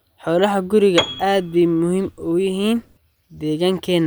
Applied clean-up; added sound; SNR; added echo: none; Piano; 12 dB; none.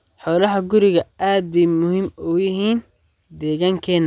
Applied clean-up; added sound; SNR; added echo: none; none; none; none.